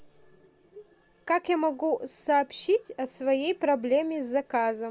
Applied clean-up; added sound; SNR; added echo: none; none; none; none.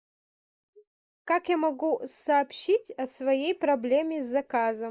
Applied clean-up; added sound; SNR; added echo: neural mask model Resemble Enhance denoiser.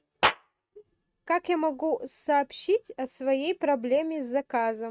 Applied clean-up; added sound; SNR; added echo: neural mask model RNNoise.